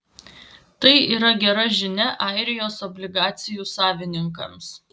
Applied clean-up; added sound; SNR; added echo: none; none; none; none.